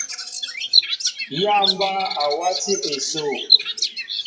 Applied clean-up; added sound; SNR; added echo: classical method WPE with log-MMSE.